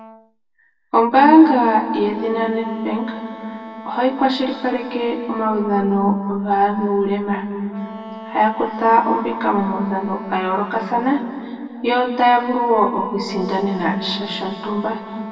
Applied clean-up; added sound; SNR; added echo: none; Wind instrument, woodwind instrument; 18 dB; reverberation time 2.1 s.